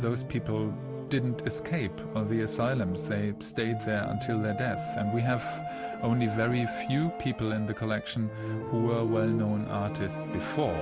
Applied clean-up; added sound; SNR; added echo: none; Tap; 19 dB; none.